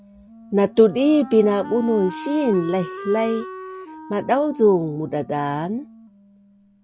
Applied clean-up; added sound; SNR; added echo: none; Wind instrument, woodwind instrument; 15 dB; none.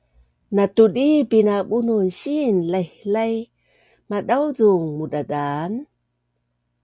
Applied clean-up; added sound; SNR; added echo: none; none; none; none.